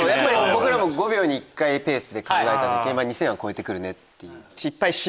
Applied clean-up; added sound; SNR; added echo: none; none; none; none.